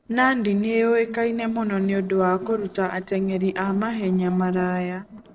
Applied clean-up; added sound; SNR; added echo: neural separator model SepFormer DNS4.